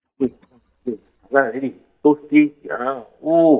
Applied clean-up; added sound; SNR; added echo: neural mask model DeepFilterNet 3.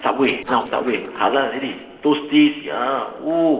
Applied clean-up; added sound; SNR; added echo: neural separator model SepFormer DNS4.